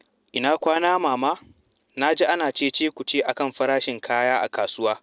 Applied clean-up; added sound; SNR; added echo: none; Chirp, tweet; 15 dB; none.